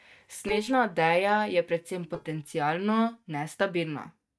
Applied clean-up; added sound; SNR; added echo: neural mask model DeepFilterNet 3.